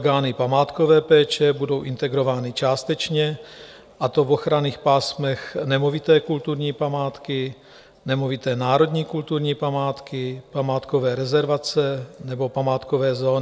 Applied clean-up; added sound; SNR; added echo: none; none; none; none.